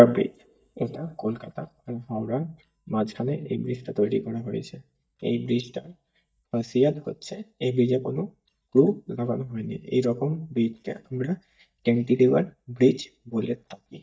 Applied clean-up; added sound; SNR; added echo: neural mask model DeepFilterNet 3.